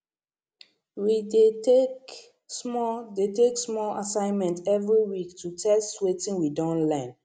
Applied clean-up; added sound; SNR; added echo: none; none; none; none.